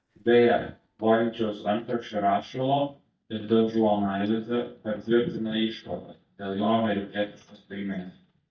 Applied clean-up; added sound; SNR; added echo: neural mask model DeepFilterNet 3.